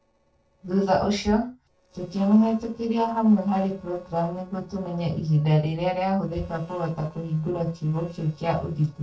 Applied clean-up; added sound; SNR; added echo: neural separator model SepFormer DNS4.